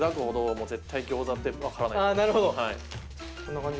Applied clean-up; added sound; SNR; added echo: none; none; none; none.